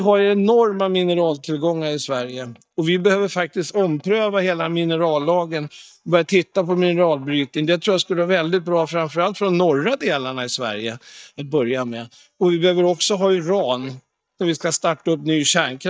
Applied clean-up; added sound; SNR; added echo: neural mask model DeepFilterNet 3.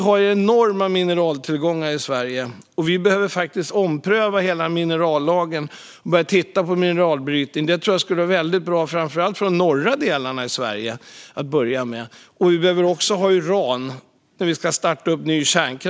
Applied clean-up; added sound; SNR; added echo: none; none; none; none.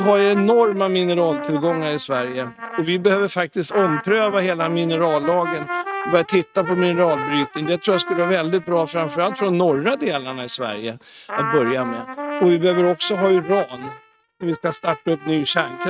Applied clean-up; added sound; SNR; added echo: neural mask model RNNoise.